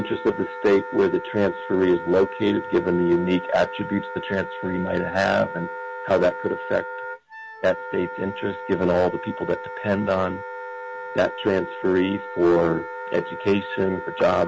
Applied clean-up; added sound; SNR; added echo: none; Wind instrument, woodwind instrument; 10 dB; none.